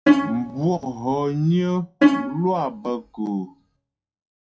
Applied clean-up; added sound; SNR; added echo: classical method WPE with log-MMSE.